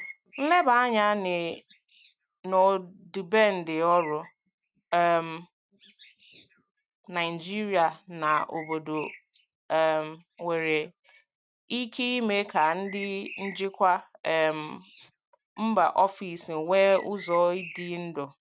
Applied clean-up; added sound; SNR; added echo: neural mask model RNNoise.